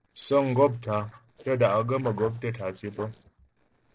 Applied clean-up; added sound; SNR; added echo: neural separator model SepFormer DNS4.